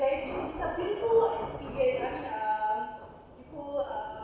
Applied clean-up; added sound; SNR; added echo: none; Thunder / Rain; 10 dB; reverberation time 1.1 s.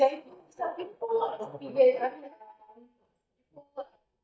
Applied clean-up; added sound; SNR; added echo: neural mask model DeepFilterNet 3.